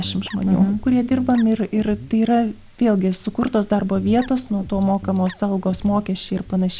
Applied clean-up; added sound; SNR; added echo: none; Guitar; 16 dB; none.